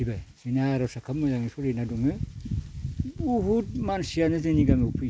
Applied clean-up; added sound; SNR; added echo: none; none; none; none.